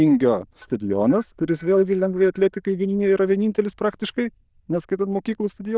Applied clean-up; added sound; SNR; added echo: neural diffusion model UNIVERSE++.